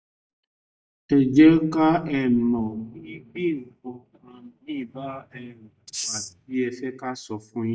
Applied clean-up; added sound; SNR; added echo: neural mask model DeepFilterNet 3.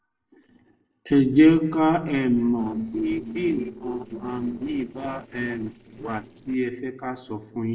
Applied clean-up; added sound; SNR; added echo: neural separator model SepFormer DNS4.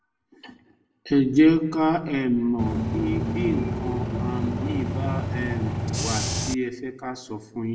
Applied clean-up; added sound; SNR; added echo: none; Bus / Engine; 1 dB; reverberation time 1.1 s.